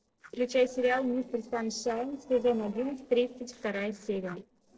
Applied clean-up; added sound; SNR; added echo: neural separator model SepFormer DNS4.